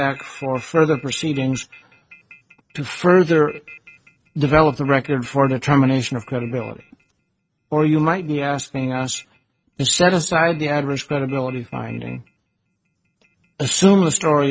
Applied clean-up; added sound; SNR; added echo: neural mask model RNNoise.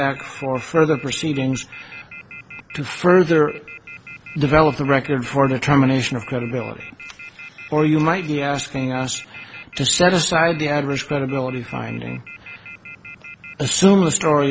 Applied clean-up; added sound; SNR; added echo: none; Telephone; 19 dB; none.